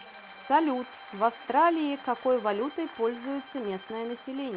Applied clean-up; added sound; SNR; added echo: none; Applause + Bowed string instrument; 17 dB; none.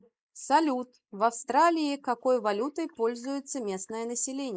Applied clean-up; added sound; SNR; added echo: neural mask model Resemble Enhance denoiser.